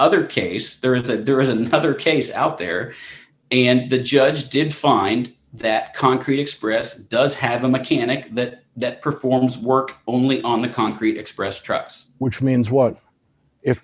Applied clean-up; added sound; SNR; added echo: none; none; none; none.